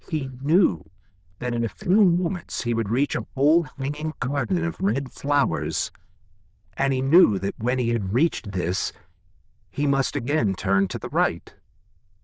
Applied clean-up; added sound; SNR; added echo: neural diffusion model UNIVERSE++.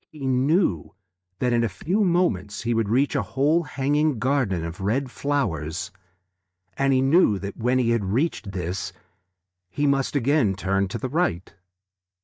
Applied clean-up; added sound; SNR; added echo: neural mask model DeepFilterNet 3.